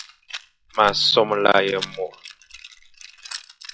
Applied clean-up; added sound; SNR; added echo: classical method log-MMSE.